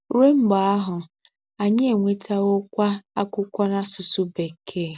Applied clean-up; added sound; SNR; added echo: none; none; none; none.